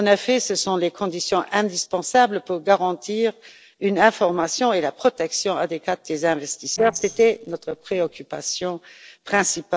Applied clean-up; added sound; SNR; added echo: neural separator model SepFormer DNS4.